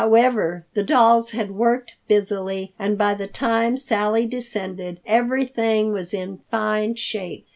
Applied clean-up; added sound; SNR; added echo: none; none; none; none.